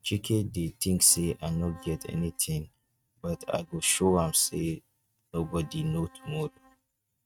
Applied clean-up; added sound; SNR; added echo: neural mask model RNNoise.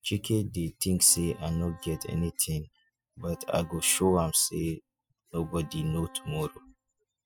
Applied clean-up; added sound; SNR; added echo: classical method spectral subtraction.